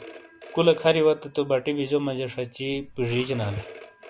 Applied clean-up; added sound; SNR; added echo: none; Telephone; 19 dB; none.